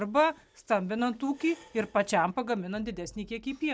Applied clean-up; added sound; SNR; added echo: none; none; none; none.